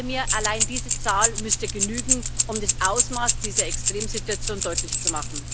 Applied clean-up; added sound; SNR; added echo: none; Keys jangling; -5 dB; none.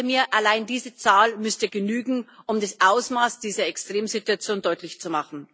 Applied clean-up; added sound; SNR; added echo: none; none; none; none.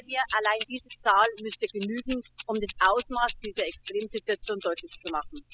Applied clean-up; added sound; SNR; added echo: classical method spectral subtraction.